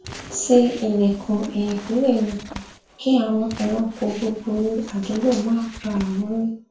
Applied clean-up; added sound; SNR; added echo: none; Crumpling, crinkling; 18 dB; reverberation time 0.3 s.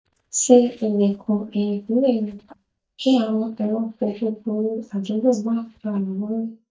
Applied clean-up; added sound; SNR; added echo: neural mask model DeepFilterNet 3.